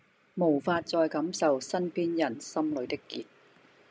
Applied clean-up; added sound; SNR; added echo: none; none; none; none.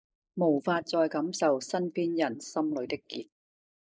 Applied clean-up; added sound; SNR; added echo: neural mask model Resemble Enhance denoiser.